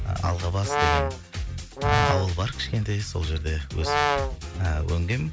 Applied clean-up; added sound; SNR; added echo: none; Brass instrument; -1 dB; none.